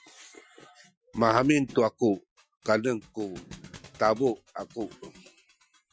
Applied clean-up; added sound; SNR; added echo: classical method Wiener filter.